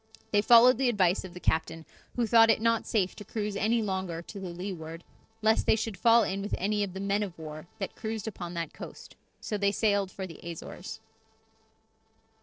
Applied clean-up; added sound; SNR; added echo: neural separator model SepFormer DNS4.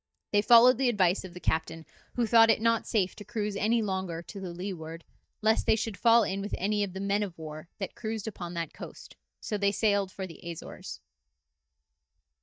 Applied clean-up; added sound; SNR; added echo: neural mask model DeepFilterNet 3.